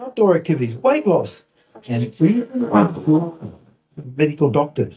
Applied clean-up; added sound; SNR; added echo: neural mask model DeepFilterNet 3.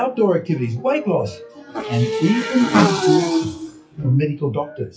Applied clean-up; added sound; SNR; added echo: classical method WPE with log-MMSE.